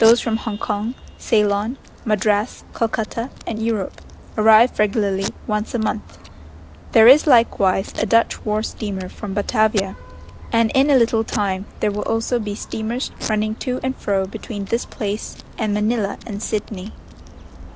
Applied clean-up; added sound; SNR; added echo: none; Vehicle horn, car horn, honking + Packing tape, duct tape; 16 dB; none.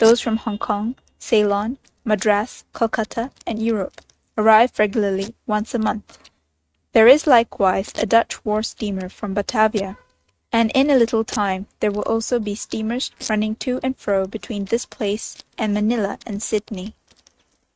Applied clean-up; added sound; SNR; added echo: neural mask model RNNoise.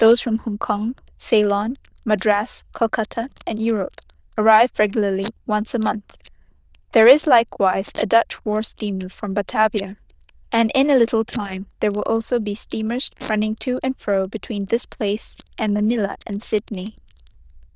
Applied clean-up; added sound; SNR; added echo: neural diffusion model UNIVERSE++.